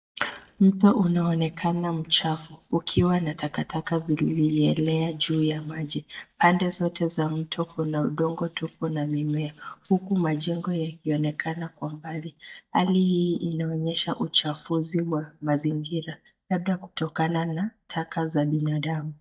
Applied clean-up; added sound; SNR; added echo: neural mask model DeepFilterNet 3.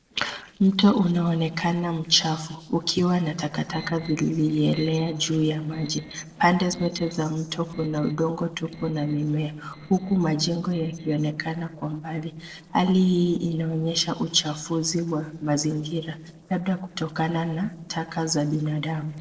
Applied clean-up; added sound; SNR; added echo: neural separator model SepFormer DNS4.